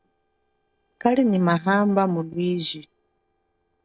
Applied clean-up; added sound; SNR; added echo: neural separator model SepFormer DNS4.